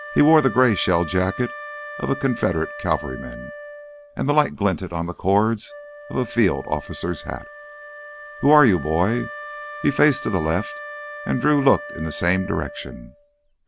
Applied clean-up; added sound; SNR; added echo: none; Wind instrument, woodwind instrument; 14 dB; none.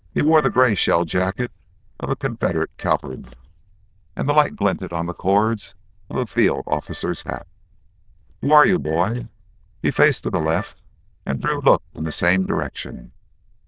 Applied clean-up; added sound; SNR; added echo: neural diffusion model UNIVERSE++.